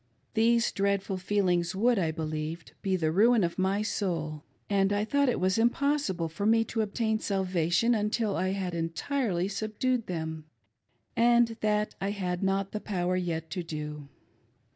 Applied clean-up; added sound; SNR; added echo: none; none; none; none.